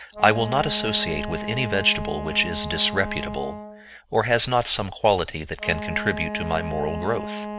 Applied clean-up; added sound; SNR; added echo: none; Wind instrument, woodwind instrument; 8 dB; none.